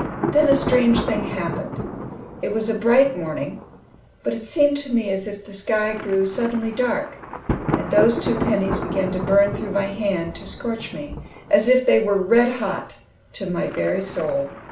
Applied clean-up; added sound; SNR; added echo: none; Thunder; 8 dB; reverberation time 0.3 s.